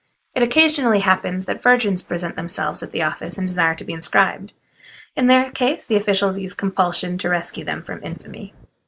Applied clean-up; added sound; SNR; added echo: neural mask model Resemble Enhance denoiser.